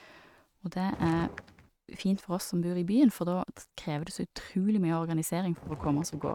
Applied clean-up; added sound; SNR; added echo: neural mask model RNNoise.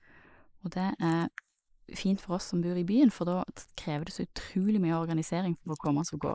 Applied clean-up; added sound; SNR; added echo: neural mask model Resemble Enhance denoiser.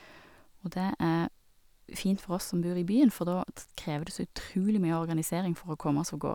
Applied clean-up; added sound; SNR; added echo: none; none; none; none.